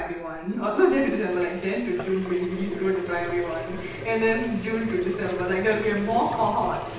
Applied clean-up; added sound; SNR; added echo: none; Sink (filling or washing) / Water tap, faucet; 10 dB; reverberation time 0.9 s.